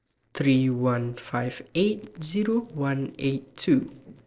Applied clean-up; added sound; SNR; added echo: neural separator model SepFormer DNS4.